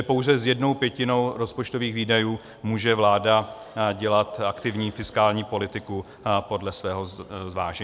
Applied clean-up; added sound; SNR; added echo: none; none; none; none.